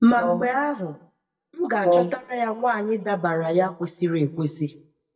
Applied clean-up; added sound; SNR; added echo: neural mask model DeepFilterNet 3.